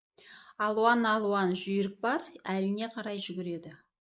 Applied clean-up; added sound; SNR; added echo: neural mask model Resemble Enhance denoiser.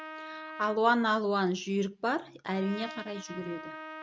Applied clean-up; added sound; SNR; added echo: neural mask model RNNoise.